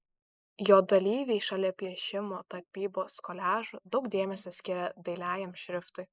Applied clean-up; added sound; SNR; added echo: neural mask model Resemble Enhance denoiser.